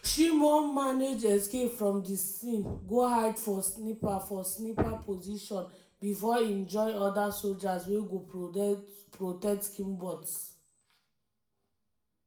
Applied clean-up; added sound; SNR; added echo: none; none; none; reverberation time 0.5 s.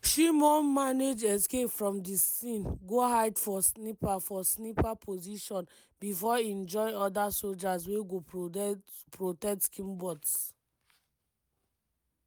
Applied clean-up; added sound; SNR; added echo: none; none; none; none.